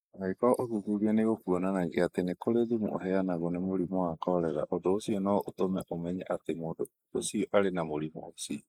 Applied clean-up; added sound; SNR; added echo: neural mask model Resemble Enhance denoiser.